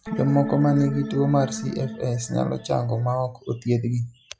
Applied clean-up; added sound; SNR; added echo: classical method log-MMSE.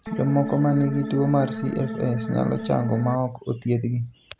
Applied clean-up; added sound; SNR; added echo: none; Organ; 8 dB; none.